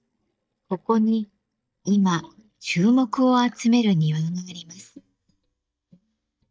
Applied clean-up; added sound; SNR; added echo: neural mask model DeepFilterNet 3.